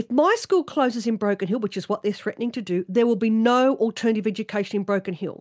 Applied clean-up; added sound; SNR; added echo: none; none; none; none.